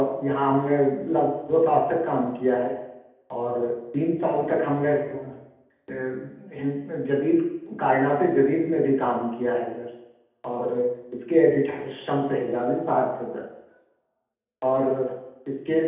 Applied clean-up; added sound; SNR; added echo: none; none; none; reverberation time 0.8 s.